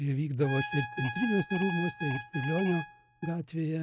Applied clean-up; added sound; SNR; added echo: neural mask model RNNoise.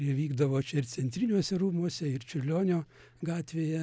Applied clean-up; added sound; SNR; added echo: none; none; none; none.